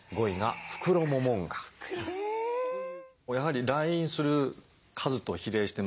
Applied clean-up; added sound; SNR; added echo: none; none; none; none.